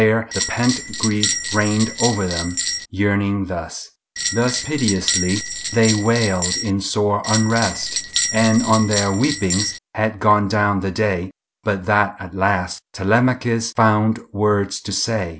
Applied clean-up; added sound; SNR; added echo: none; Bell; 4 dB; none.